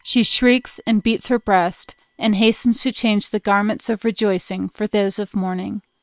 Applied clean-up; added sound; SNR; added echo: neural separator model SepFormer WHAM!.